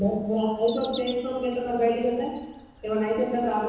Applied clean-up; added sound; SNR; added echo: none; Bird vocalization, bird call, bird song; 13 dB; reverberation time 1.1 s.